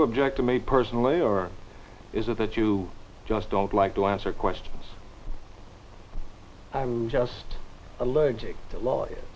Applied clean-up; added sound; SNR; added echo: none; none; none; none.